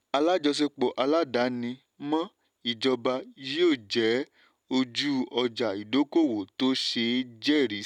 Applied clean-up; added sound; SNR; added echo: none; none; none; none.